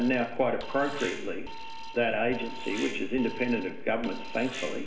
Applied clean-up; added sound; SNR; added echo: none; Alarm; 7 dB; reverberation time 1.8 s.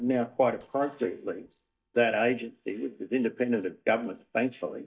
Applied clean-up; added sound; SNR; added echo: neural mask model DeepFilterNet 3.